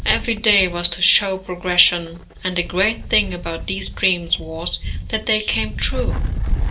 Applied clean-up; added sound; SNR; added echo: none; Wind; 4 dB; reverberation time 0.2 s.